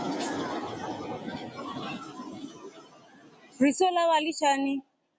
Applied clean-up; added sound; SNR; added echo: none; none; none; none.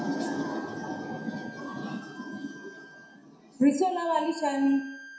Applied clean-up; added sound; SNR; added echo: none; Bowed string instrument; 17 dB; reverberation time 0.6 s.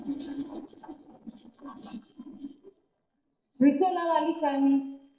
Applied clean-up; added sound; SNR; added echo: neural separator model SepFormer DNS4.